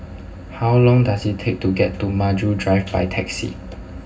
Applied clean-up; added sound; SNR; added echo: none; none; none; reverberation time 0.4 s.